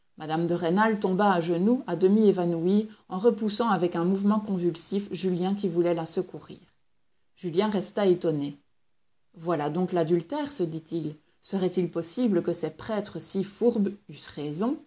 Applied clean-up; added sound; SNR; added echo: none; none; none; none.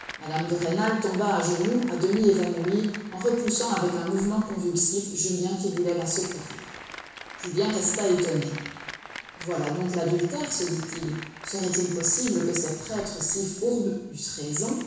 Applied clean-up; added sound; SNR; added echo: none; Applause; 16 dB; reverberation time 1.1 s.